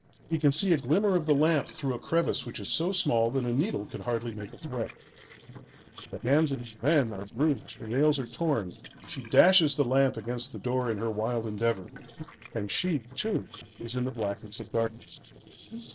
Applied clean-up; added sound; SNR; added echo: neural separator model SepFormer DNS4.